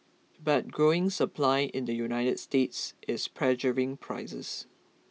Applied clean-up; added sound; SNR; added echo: none; none; none; none.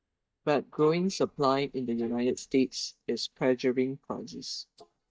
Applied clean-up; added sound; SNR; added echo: neural mask model DeepFilterNet 3.